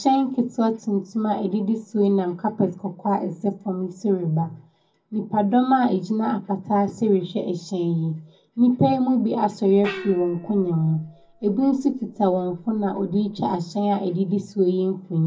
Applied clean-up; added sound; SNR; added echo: none; Gong; 18 dB; reverberation time 0.4 s.